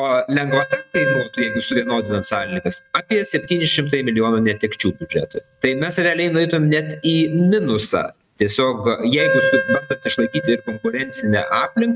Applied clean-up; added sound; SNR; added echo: neural mask model RNNoise.